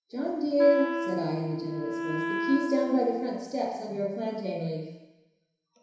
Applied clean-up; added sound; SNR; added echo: none; Wind instrument, woodwind instrument; 4 dB; reverberation time 1.0 s.